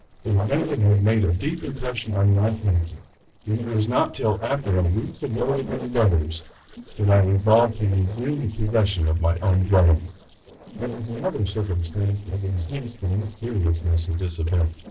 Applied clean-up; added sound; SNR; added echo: neural separator model SepFormer DNS4.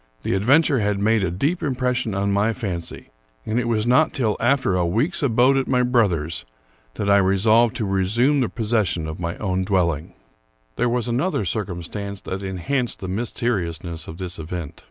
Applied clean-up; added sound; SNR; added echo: none; none; none; none.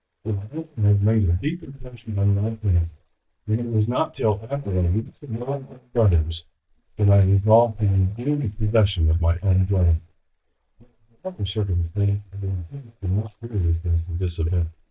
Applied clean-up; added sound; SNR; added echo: neural mask model DeepFilterNet 3.